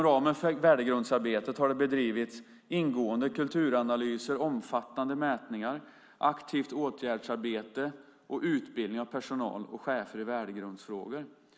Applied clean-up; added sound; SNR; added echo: none; none; none; none.